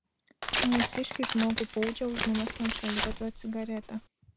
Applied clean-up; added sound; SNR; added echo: none; Tearing; 1 dB; none.